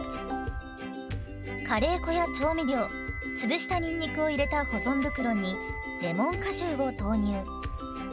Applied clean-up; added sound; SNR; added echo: none; Wind instrument, woodwind instrument; 11 dB; none.